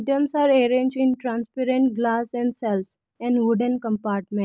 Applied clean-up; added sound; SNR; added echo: none; none; none; none.